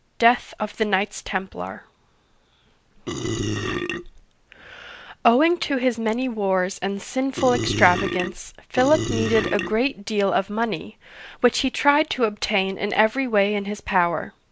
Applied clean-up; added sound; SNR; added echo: none; Burping, eructation; 4 dB; none.